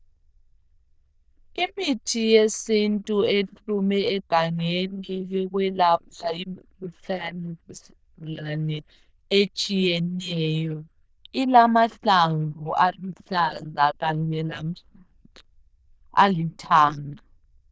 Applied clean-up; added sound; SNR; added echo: neural diffusion model UNIVERSE++.